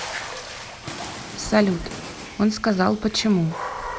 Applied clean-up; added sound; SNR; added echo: none; Water / Splash, splatter; 10 dB; none.